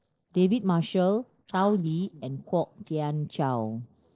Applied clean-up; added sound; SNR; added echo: neural separator model SepFormer DNS4.